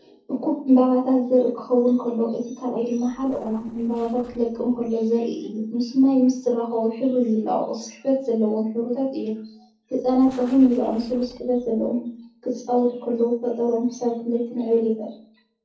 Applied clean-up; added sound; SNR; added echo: neural separator model SepFormer DNS4.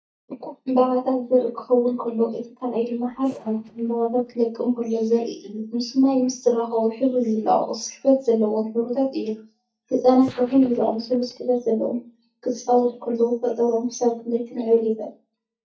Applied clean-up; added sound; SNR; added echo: neural mask model DeepFilterNet 3.